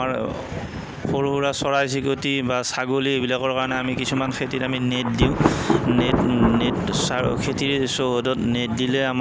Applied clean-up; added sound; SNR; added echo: none; Thunder; 5 dB; none.